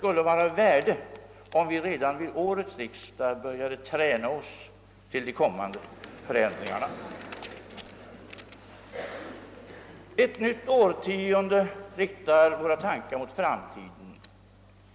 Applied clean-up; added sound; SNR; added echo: none; none; none; none.